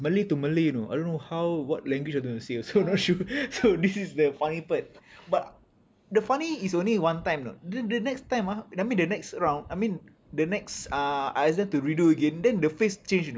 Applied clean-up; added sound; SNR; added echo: none; none; none; none.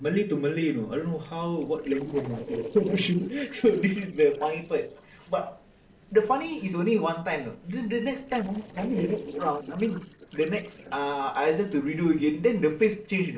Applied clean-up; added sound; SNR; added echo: neural separator model SepFormer DNS4.